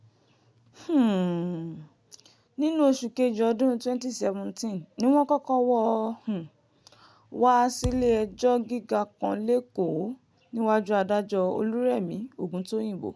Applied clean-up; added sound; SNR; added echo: none; Thump, thud; 10 dB; none.